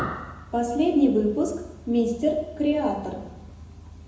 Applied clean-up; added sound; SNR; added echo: none; none; none; reverberation time 0.9 s.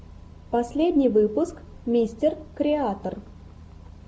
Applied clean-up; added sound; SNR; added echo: none; none; none; none.